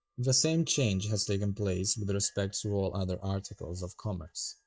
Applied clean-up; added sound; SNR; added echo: neural mask model DeepFilterNet 3.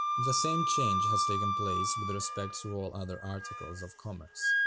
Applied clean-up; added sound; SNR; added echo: none; Wind instrument, woodwind instrument; -4 dB; none.